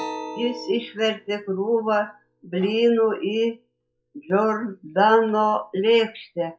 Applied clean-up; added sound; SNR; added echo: classical method log-MMSE.